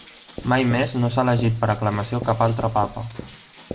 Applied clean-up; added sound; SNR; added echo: none; Rain + Writing; 16 dB; none.